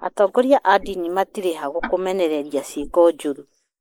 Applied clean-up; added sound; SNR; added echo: neural mask model Resemble Enhance denoiser.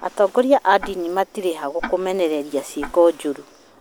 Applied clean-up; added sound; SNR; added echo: none; Tick-tock; 18 dB; none.